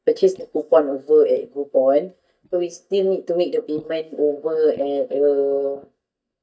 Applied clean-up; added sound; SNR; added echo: neural mask model DeepFilterNet 3.